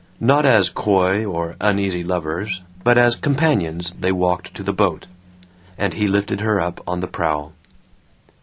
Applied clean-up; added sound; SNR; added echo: none; none; none; none.